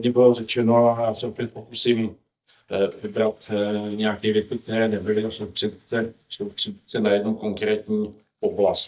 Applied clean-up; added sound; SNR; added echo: neural mask model DeepFilterNet 3.